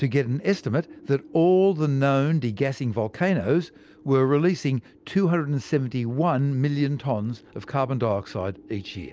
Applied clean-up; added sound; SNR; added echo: none; none; none; none.